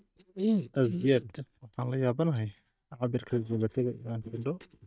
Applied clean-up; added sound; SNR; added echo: neural mask model DeepFilterNet 3.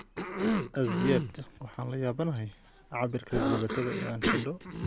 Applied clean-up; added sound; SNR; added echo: none; Cough; 1 dB; none.